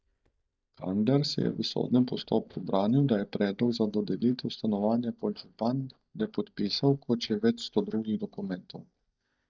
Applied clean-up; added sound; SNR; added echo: neural mask model DeepFilterNet 3.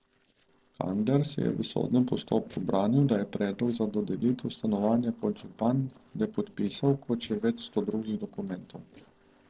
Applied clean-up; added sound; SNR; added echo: neural separator model SepFormer DNS4.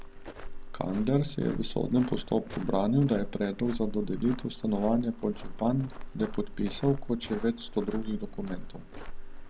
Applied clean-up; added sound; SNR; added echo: none; Walk, footsteps; 8 dB; none.